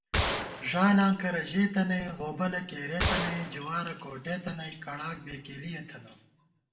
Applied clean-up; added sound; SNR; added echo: none; Gunshot, gunfire; 3 dB; reverberation time 0.6 s.